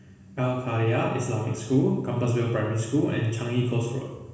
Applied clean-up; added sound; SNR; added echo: none; none; none; reverberation time 1.1 s.